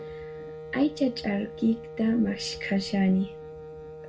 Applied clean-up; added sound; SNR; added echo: none; Wind instrument, woodwind instrument; 13 dB; reverberation time 0.2 s.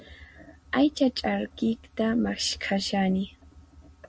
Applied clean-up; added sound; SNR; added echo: none; none; none; none.